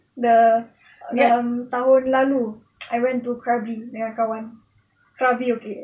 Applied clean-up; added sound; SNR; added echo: none; none; none; none.